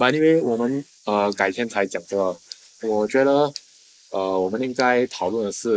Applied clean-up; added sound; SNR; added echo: neural mask model Resemble Enhance denoiser.